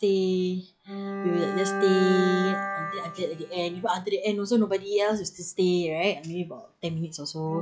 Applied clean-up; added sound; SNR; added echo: classical method log-MMSE.